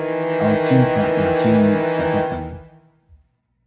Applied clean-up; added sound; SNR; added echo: none; Bowed string instrument; -2 dB; reverberation time 0.4 s.